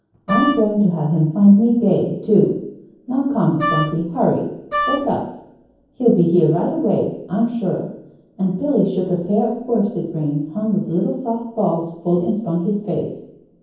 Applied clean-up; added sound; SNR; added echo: none; Wind instrument, woodwind instrument; 5 dB; reverberation time 0.9 s.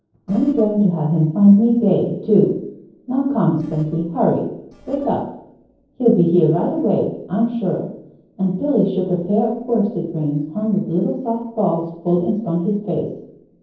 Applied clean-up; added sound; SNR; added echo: neural separator model SepFormer DNS4.